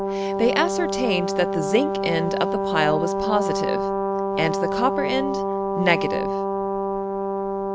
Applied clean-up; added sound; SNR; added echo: none; Brass instrument; -1 dB; none.